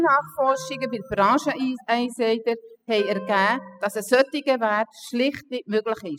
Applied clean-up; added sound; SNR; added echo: classical method spectral subtraction.